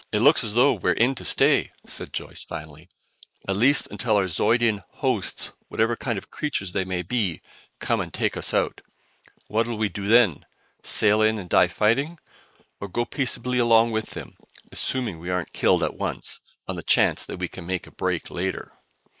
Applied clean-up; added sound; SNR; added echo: neural mask model Resemble Enhance denoiser.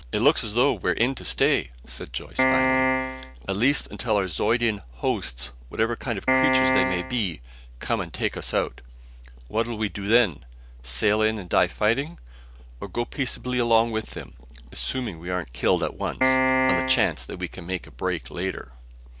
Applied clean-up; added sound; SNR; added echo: none; Piano; -4 dB; none.